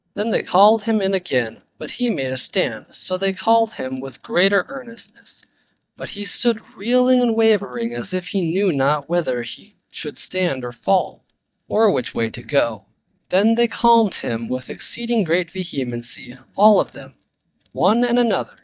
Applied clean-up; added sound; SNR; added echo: neural mask model DeepFilterNet 3.